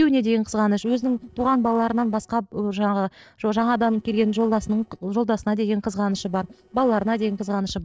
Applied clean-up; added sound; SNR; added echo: neural separator model SepFormer DNS4.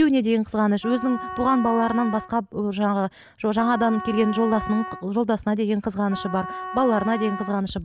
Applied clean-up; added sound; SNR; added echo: none; Wind instrument, woodwind instrument; 12 dB; none.